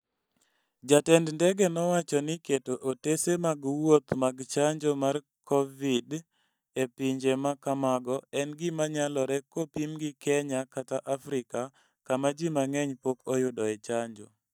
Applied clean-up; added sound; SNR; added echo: neural mask model DeepFilterNet 3.